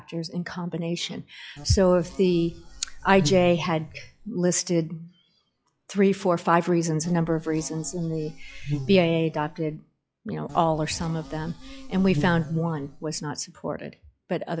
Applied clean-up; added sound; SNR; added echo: classical method log-MMSE.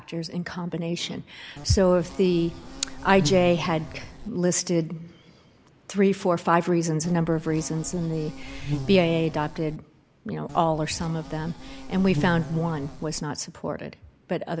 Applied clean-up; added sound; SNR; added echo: none; Insect; 10 dB; none.